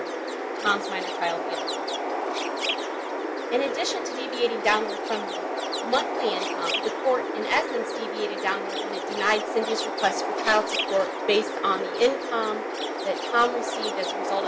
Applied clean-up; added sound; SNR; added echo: none; Chirp, tweet; 1 dB; none.